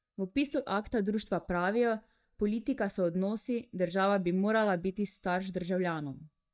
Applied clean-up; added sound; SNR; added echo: neural mask model DeepFilterNet 3.